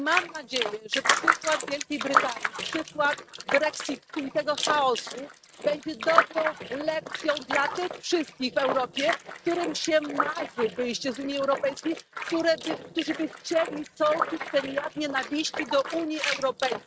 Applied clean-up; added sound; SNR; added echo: neural mask model RNNoise.